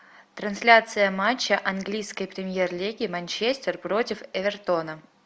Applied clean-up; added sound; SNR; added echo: none; none; none; none.